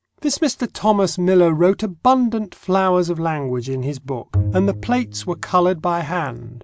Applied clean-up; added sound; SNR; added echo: none; Bowed string instrument; 8 dB; none.